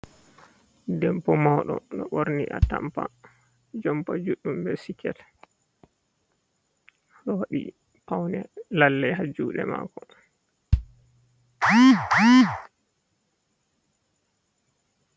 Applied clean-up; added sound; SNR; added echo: none; Bass drum; 5 dB; none.